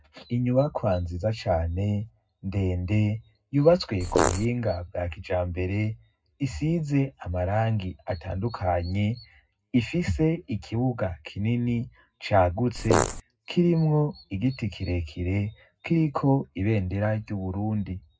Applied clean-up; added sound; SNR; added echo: none; Fart; -2 dB; reverberation time 0.3 s.